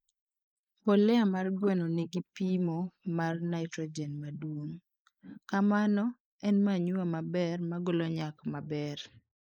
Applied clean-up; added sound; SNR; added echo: neural mask model Resemble Enhance denoiser.